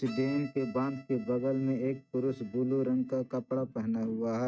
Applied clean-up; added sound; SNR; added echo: neural mask model RNNoise.